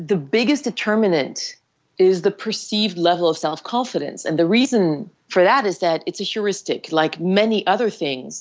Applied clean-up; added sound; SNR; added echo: none; none; none; none.